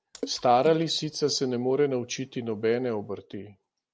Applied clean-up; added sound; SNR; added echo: none; Water / Splash, splatter; 19 dB; none.